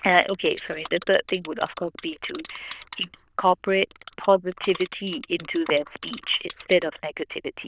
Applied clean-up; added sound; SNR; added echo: neural diffusion model UNIVERSE++.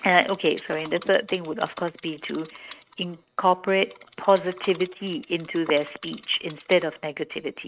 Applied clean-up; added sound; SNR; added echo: neural mask model RNNoise.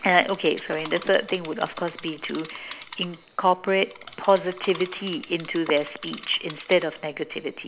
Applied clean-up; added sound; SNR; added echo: none; Insect; 17 dB; none.